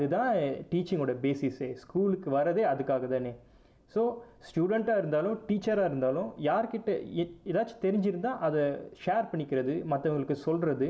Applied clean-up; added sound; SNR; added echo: none; none; none; none.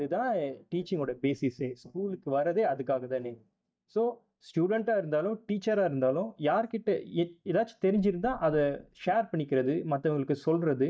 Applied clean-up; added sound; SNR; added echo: neural mask model DeepFilterNet 3.